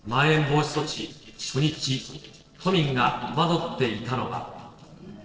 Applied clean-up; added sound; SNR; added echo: neural separator model SepFormer DNS4.